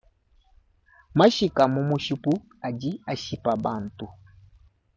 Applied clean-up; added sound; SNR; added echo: none; none; none; none.